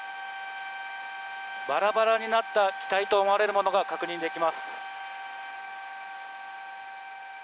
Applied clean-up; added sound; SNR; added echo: none; none; none; none.